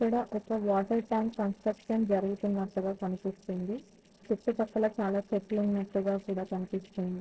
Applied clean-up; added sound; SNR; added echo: neural separator model SepFormer DNS4.